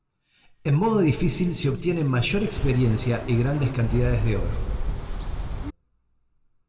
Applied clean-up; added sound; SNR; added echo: none; Bird; 4 dB; reverberation time 1.8 s.